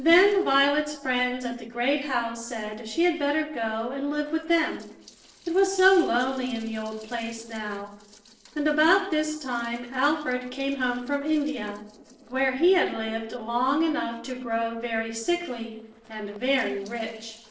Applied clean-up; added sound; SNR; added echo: neural separator model SepFormer DNS4.